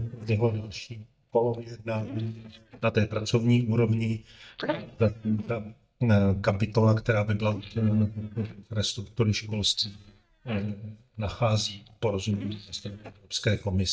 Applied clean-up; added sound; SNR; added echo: neural mask model DeepFilterNet 3.